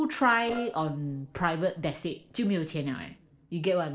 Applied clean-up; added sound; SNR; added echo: neural separator model SepFormer DNS4.